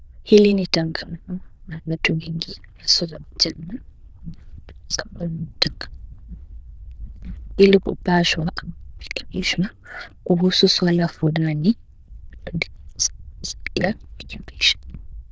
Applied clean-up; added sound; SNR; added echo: neural diffusion model UNIVERSE++.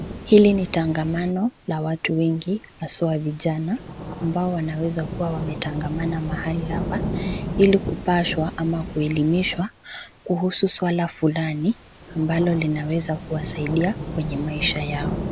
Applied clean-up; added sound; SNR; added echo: none; Rain / Thunderstorm; 9 dB; none.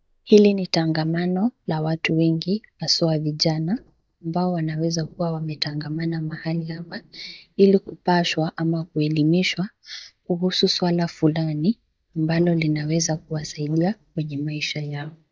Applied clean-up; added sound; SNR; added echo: neural mask model DeepFilterNet 3.